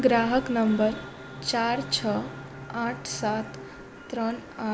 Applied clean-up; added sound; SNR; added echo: none; Bowed string instrument; 16 dB; none.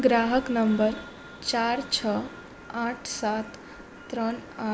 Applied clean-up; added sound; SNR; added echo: none; none; none; none.